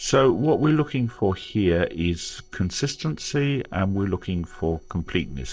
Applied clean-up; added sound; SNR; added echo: neural separator model SepFormer DNS4.